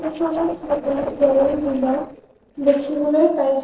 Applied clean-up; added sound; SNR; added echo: neural separator model SepFormer DNS4.